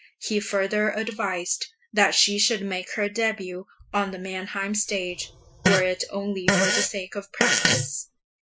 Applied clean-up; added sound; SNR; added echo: classical method Wiener filter.